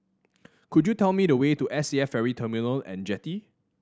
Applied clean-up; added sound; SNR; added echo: none; none; none; none.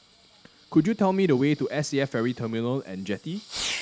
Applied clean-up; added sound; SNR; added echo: none; Fireworks; 14 dB; none.